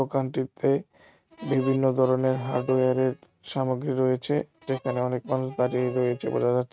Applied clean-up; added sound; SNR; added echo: neural mask model RNNoise.